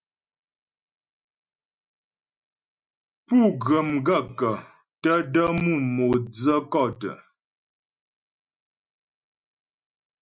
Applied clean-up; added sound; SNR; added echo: none; none; none; none.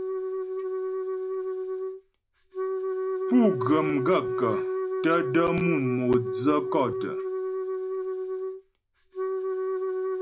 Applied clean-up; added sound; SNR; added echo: none; Wind instrument, woodwind instrument; 1 dB; none.